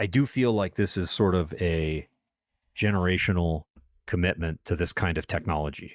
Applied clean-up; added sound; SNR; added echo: neural mask model DeepFilterNet 3.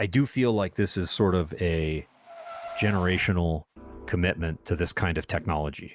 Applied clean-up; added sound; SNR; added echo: none; Organ + Car; 20 dB; none.